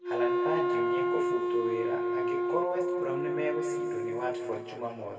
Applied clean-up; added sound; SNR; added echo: none; Wind instrument, woodwind instrument; -5 dB; reverberation time 2.1 s.